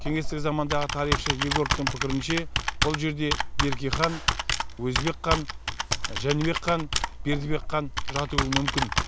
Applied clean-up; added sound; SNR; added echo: none; Computer keyboard; -1 dB; none.